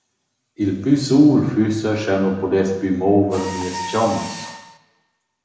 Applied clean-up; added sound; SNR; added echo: none; Mechanisms; 17 dB; reverberation time 0.9 s.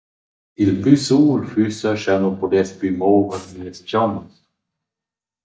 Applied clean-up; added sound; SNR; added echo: neural mask model DeepFilterNet 3.